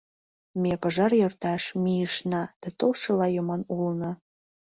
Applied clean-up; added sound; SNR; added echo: none; none; none; none.